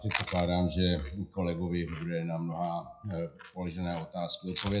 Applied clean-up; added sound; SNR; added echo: classical method WPE with log-MMSE.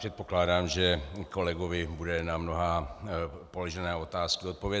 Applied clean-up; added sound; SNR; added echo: none; none; none; none.